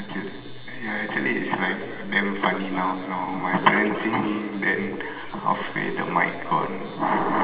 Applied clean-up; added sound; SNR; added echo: none; Squeak; 16 dB; reverberation time 2.5 s.